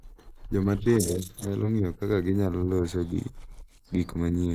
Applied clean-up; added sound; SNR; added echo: neural mask model Resemble Enhance denoiser.